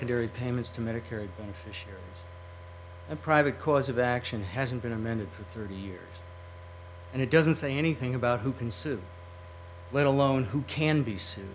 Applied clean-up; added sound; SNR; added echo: none; Car; 15 dB; none.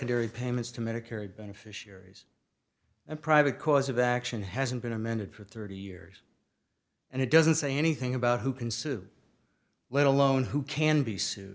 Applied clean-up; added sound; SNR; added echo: none; none; none; none.